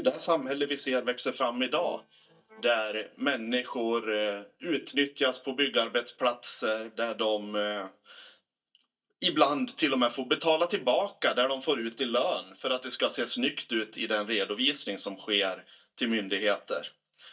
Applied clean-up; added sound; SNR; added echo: neural mask model DeepFilterNet 3.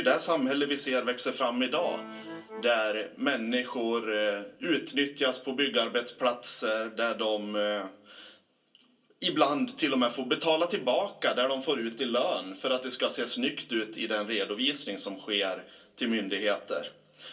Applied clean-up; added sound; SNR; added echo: none; Accordion; 12 dB; reverberation time 0.2 s.